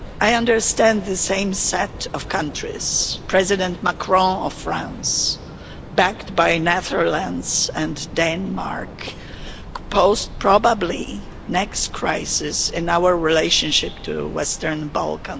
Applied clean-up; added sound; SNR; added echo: none; Train; 13 dB; none.